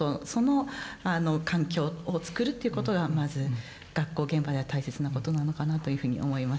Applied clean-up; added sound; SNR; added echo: none; none; none; none.